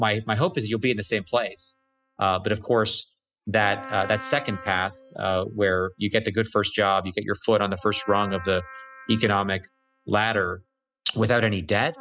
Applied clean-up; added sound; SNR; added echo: classical method spectral subtraction.